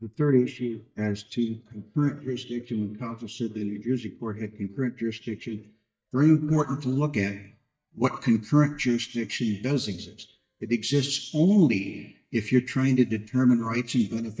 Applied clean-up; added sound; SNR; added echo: neural mask model DeepFilterNet 3.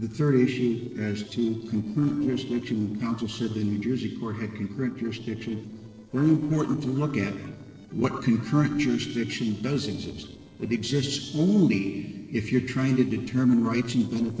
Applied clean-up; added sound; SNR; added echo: neural separator model SepFormer DNS4.